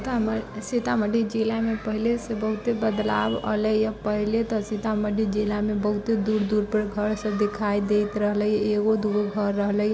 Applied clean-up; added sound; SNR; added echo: none; none; none; none.